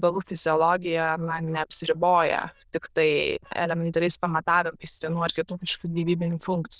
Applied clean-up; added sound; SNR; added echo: neural diffusion model UNIVERSE++.